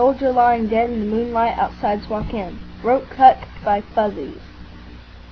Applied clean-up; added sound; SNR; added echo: none; none; none; none.